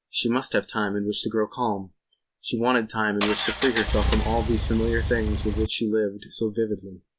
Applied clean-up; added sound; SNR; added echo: none; Engine; 0 dB; none.